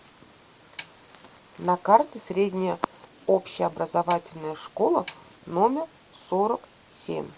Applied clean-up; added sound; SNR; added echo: none; Snare drum; 20 dB; none.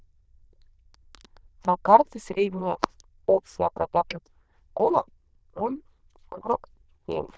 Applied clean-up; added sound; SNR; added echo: neural diffusion model UNIVERSE++.